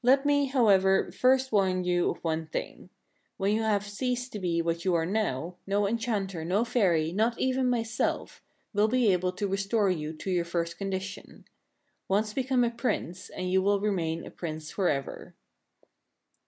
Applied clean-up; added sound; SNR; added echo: none; none; none; none.